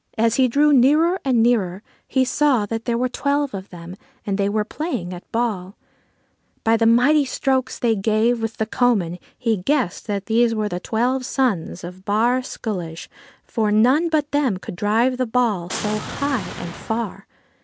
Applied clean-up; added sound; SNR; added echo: none; Boom; 10 dB; none.